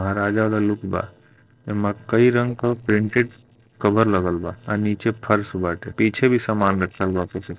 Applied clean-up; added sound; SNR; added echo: neural separator model SepFormer DNS4.